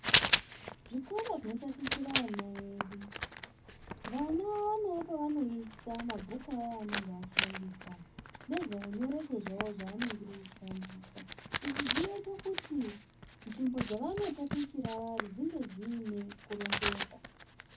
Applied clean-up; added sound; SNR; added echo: none; Writing; -2 dB; reverberation time 0.4 s.